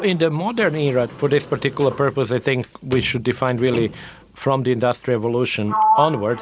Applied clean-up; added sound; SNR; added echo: none; Sliding door; 8 dB; none.